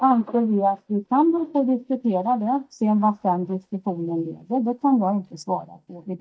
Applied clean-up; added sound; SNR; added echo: neural mask model DeepFilterNet 3.